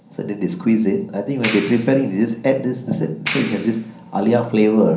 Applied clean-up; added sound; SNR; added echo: none; Clapping; 13 dB; reverberation time 0.6 s.